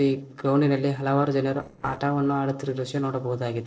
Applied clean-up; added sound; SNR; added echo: neural separator model SepFormer DNS4.